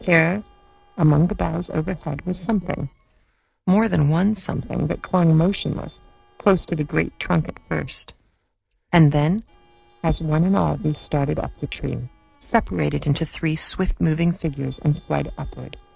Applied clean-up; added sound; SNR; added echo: neural separator model SepFormer DNS4.